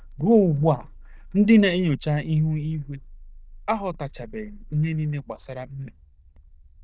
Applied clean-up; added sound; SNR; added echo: neural diffusion model UNIVERSE++.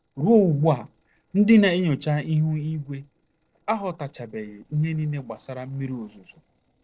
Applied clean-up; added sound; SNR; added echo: neural separator model SepFormer DNS4.